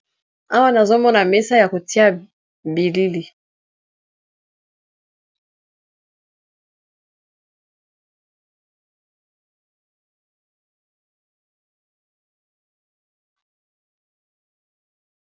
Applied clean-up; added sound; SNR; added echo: none; none; none; none.